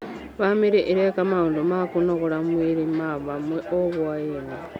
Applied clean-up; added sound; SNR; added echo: none; none; none; none.